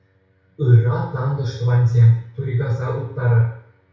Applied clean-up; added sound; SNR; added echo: none; none; none; reverberation time 0.6 s.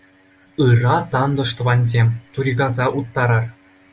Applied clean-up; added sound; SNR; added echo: none; none; none; none.